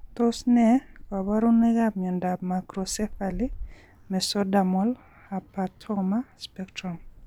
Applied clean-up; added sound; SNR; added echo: none; Gull, seagull; 18 dB; none.